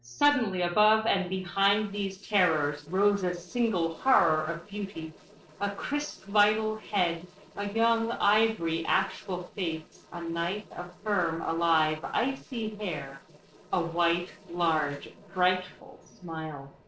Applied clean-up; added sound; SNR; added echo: neural separator model SepFormer DNS4.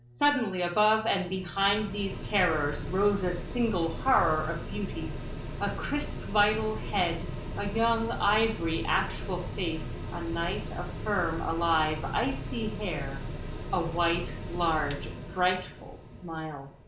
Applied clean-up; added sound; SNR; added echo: none; Mechanical fan; 6 dB; reverberation time 0.5 s.